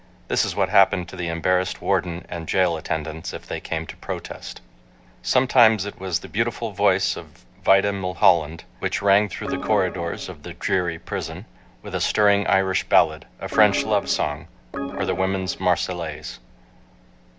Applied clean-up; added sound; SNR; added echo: none; Organ; 8 dB; none.